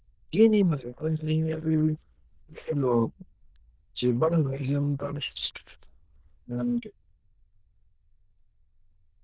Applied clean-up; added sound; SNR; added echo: neural diffusion model UNIVERSE++.